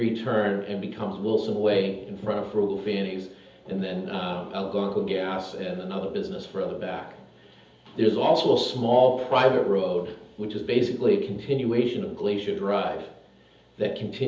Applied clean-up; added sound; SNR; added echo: none; none; none; reverberation time 0.7 s.